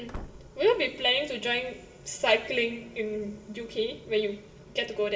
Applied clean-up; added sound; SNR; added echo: none; Slam / Wood; 15 dB; reverberation time 2.5 s.